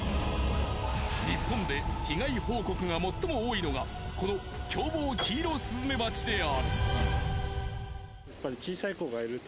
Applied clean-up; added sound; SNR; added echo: none; Piano; 19 dB; none.